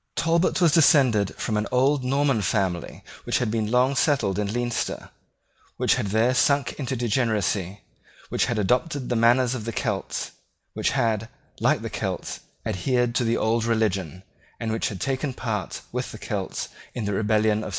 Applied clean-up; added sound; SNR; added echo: none; none; none; none.